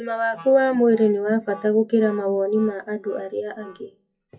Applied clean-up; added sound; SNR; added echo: classical method WPE with log-MMSE.